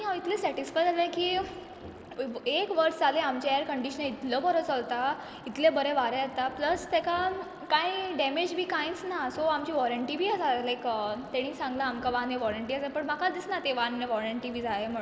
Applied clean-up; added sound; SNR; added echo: none; Liquid + Thunder; 20 dB; none.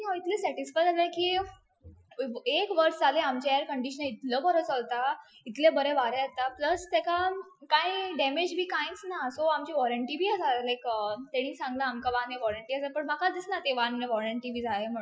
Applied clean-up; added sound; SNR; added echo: classical method Wiener filter.